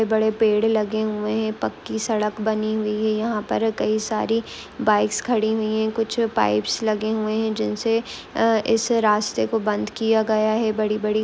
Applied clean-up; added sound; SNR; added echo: none; none; none; none.